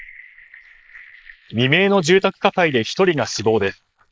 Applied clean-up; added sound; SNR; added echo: neural mask model Resemble Enhance denoiser.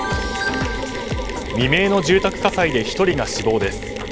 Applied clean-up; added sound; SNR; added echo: none; Mechanisms; 8 dB; none.